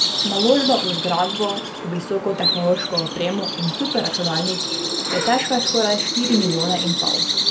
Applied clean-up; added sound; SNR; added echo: none; Bird vocalization, bird call, bird song; 1 dB; none.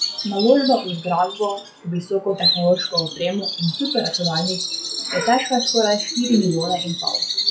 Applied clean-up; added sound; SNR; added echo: classical method log-MMSE.